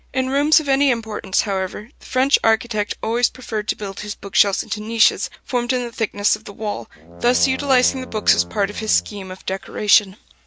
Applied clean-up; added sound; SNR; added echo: none; Brass instrument; 17 dB; none.